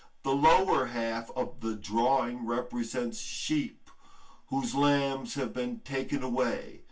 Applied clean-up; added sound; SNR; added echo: none; none; none; reverberation time 0.2 s.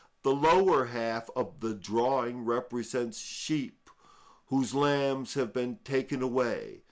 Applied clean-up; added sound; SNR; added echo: none; none; none; none.